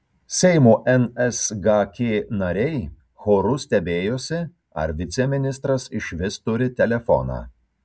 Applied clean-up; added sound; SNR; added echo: none; none; none; none.